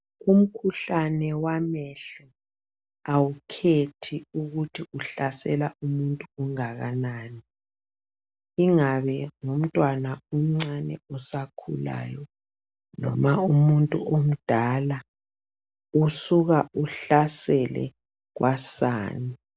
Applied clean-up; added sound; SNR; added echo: none; none; none; none.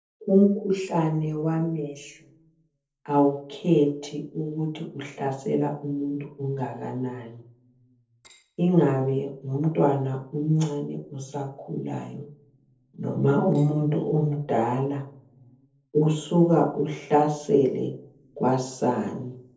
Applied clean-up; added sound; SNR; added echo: neural separator model SepFormer DNS4.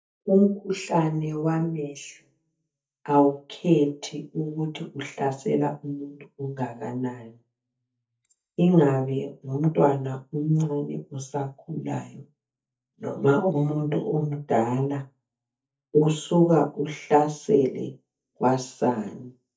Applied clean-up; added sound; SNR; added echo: neural mask model DeepFilterNet 3.